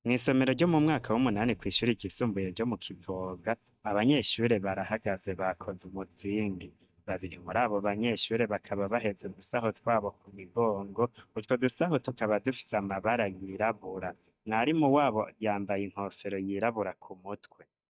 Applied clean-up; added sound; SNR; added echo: neural mask model DeepFilterNet 3.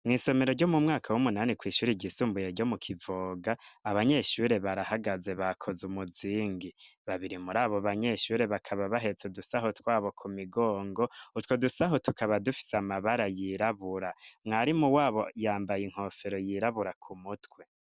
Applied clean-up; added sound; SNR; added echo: none; none; none; none.